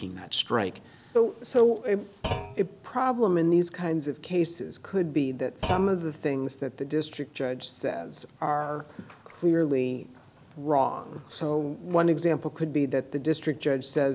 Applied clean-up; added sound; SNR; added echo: none; Thump, thud; 11 dB; none.